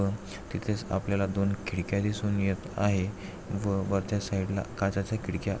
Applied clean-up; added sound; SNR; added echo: none; none; none; none.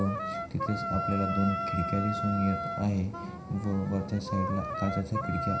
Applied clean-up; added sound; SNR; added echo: none; Wind instrument, woodwind instrument; 4 dB; reverberation time 0.5 s.